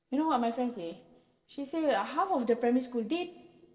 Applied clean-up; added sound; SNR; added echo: neural separator model SepFormer DNS4.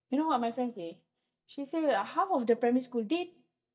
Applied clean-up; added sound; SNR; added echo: neural mask model DeepFilterNet 3.